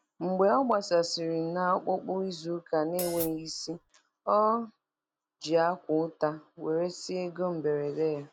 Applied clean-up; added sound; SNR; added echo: none; Hi-hat; 11 dB; none.